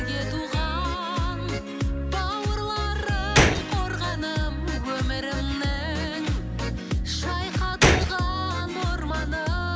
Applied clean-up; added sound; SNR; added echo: none; Gunshot, gunfire; 0 dB; none.